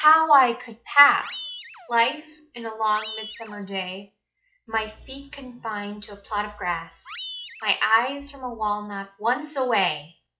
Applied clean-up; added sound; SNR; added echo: classical method log-MMSE.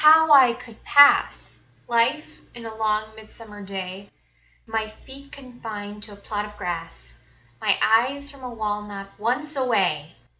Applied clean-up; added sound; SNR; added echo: none; none; none; none.